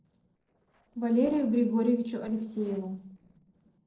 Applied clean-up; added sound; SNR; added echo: neural separator model SepFormer DNS4.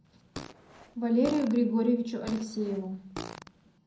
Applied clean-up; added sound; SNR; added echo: none; Fart; 15 dB; reverberation time 0.5 s.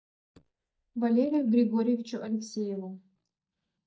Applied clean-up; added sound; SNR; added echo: neural mask model DeepFilterNet 3.